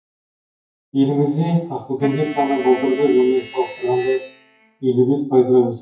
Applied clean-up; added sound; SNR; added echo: classical method WPE with log-MMSE.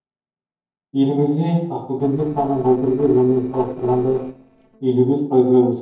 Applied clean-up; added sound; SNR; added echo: neural separator model SepFormer DNS4.